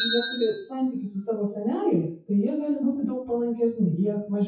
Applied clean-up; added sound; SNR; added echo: classical method WPE with log-MMSE.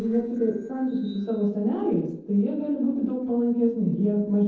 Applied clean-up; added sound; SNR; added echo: neural separator model SepFormer DNS4.